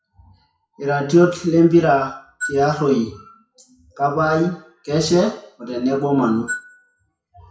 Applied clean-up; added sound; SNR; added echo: classical method WPE with log-MMSE.